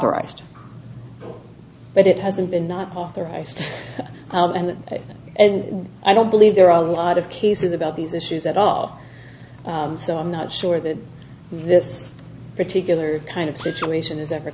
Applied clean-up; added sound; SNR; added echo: none; Drill; 13 dB; none.